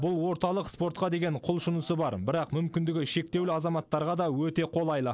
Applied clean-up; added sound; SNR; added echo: none; none; none; none.